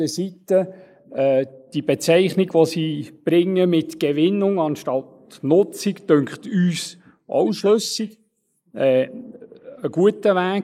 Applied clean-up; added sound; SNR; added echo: neural mask model Resemble Enhance denoiser.